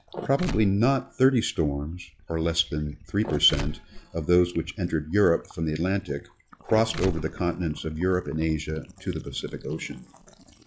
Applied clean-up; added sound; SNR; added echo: classical method log-MMSE.